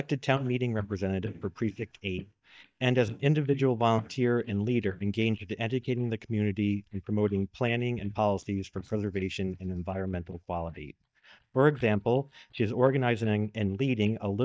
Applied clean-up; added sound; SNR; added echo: neural mask model DeepFilterNet 3.